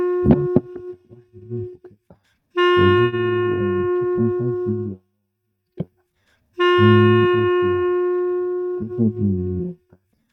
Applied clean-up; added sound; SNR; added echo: neural mask model RNNoise.